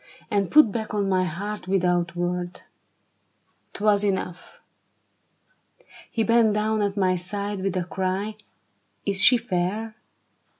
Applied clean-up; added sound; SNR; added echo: none; none; none; none.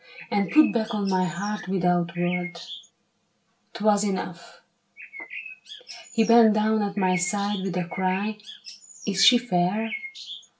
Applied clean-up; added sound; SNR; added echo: none; Bird; 14 dB; reverberation time 0.2 s.